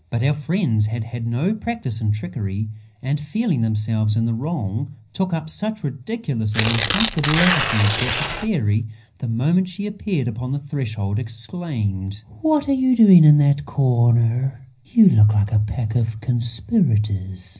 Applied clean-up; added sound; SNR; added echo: none; Tearing; 3 dB; reverberation time 0.5 s.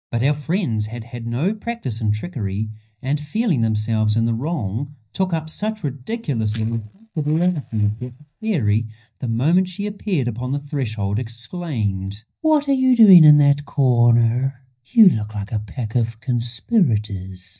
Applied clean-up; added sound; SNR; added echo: neural mask model DeepFilterNet 3.